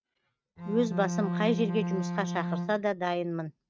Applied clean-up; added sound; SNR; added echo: neural mask model RNNoise.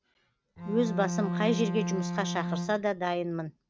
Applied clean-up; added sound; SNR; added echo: none; Bowed string instrument; 2 dB; none.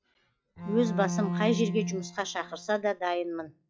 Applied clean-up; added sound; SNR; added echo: classical method log-MMSE.